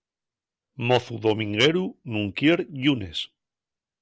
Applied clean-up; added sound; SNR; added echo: none; none; none; none.